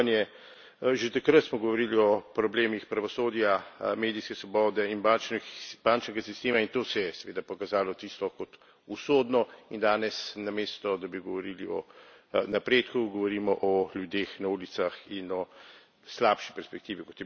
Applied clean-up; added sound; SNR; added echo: none; none; none; none.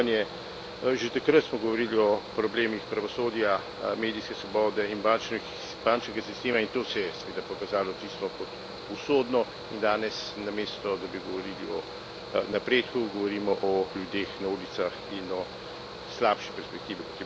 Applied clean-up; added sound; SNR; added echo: none; Mechanical fan; 11 dB; none.